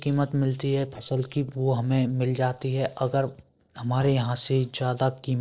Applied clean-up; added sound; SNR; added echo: neural separator model SepFormer DNS4.